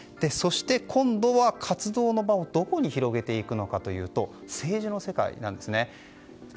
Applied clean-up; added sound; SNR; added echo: none; none; none; none.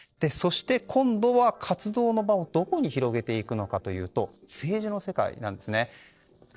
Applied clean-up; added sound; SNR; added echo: neural separator model SepFormer DNS4.